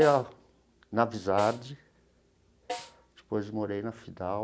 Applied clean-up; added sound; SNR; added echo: none; Snare drum; 14 dB; none.